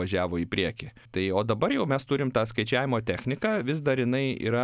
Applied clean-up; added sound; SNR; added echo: none; none; none; none.